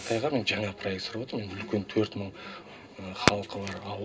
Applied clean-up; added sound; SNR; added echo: none; Fireworks; 5 dB; reverberation time 0.2 s.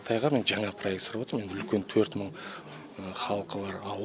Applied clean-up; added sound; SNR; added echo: none; none; none; none.